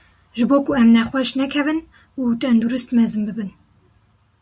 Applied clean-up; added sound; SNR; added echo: none; none; none; none.